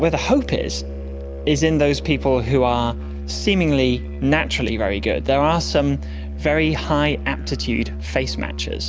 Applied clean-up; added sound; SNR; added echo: none; Musical instrument; 8 dB; none.